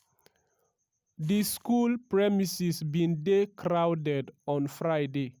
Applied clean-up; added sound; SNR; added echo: none; none; none; none.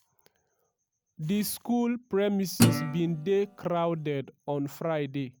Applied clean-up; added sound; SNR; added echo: none; Guitar; -1 dB; none.